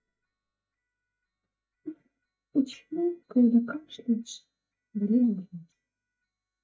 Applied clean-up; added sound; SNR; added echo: neural mask model DeepFilterNet 3.